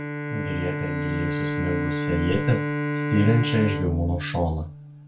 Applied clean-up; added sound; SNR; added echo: none; Bowed string instrument; 2 dB; reverberation time 0.3 s.